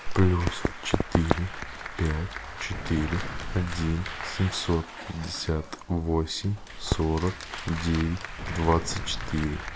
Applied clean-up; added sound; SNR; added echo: none; Explosion + Applause; 9 dB; none.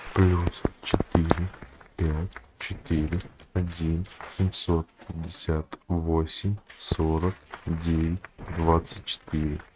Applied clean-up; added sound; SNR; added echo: neural mask model RNNoise.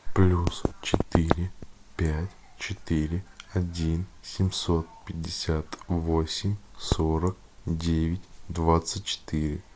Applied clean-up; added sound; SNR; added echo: none; none; none; none.